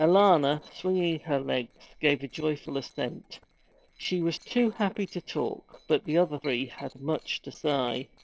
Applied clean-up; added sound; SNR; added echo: neural separator model SepFormer DNS4.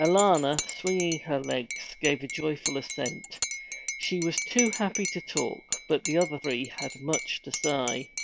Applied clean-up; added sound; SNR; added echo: none; Cutlery, silverware / Dishes, pots, and pans / Chink, clink; 6 dB; none.